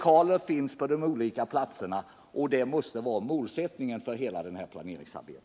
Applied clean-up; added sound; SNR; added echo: none; none; none; none.